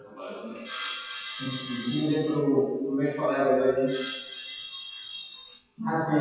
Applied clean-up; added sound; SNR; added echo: classical method WPE with log-MMSE.